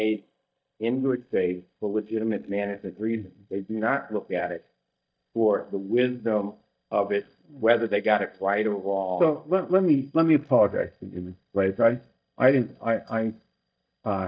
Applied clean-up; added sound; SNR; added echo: neural mask model DeepFilterNet 3.